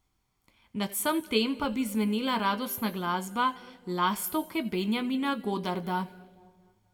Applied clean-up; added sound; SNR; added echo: none; none; none; reverberation time 1.0 s.